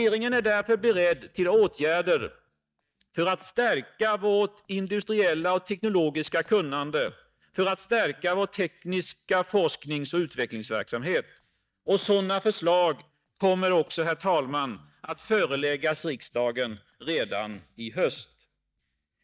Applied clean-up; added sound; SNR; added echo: neural mask model DeepFilterNet 3.